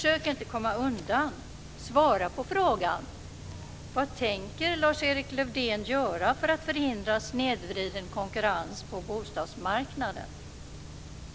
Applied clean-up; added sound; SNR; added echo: none; Rain; 15 dB; none.